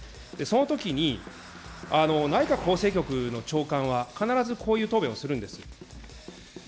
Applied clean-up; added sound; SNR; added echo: none; Car passing by + Drum kit; 16 dB; none.